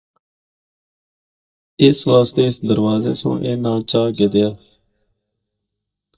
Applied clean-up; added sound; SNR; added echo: neural mask model DeepFilterNet 3.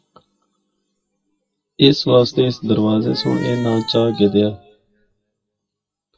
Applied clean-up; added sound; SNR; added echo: classical method WPE with log-MMSE.